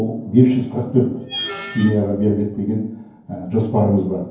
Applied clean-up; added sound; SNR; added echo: none; Screech; 12 dB; reverberation time 0.9 s.